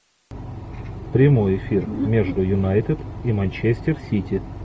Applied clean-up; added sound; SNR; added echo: none; none; none; none.